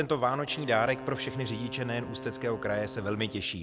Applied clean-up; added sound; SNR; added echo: none; Wind instrument, woodwind instrument; 12 dB; none.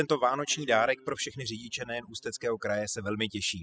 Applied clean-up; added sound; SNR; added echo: classical method spectral subtraction.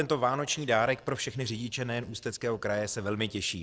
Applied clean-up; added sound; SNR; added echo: neural separator model SepFormer DNS4.